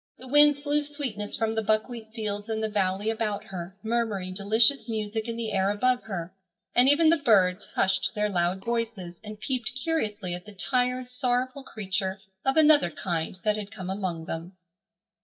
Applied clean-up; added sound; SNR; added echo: neural mask model DeepFilterNet 3.